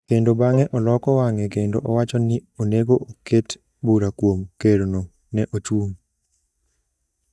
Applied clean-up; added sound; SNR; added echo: neural mask model DeepFilterNet 3.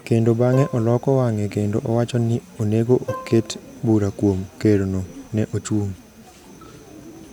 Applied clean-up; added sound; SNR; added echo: none; Plucked string instrument; 16 dB; none.